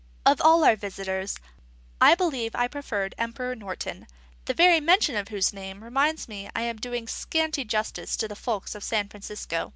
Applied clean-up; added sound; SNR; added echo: none; none; none; none.